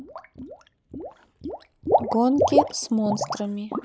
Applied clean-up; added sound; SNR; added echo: neural mask model Resemble Enhance denoiser.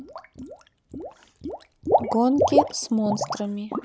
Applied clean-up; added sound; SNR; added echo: none; Water / Liquid; 0 dB; none.